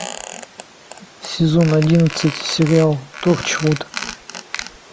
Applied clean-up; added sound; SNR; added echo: none; Squeak; 13 dB; none.